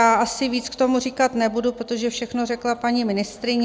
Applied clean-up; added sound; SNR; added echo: none; none; none; none.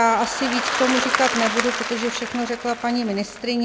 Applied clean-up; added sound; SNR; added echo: none; Applause; 4 dB; none.